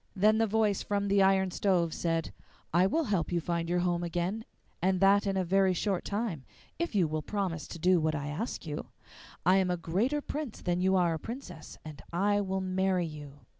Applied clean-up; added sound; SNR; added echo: none; none; none; none.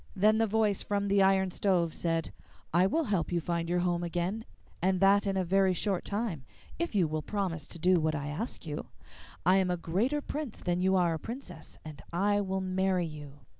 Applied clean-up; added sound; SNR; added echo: none; Cricket; 16 dB; none.